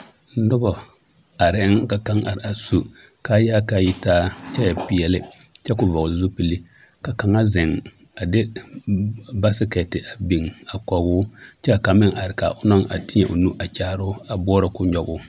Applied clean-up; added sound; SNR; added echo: none; none; none; none.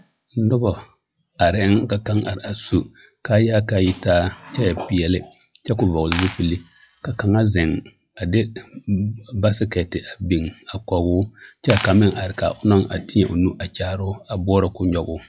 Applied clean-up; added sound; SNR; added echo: classical method log-MMSE.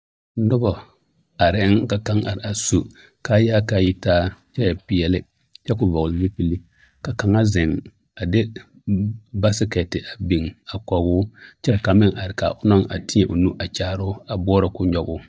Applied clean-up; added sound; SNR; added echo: neural mask model DeepFilterNet 3.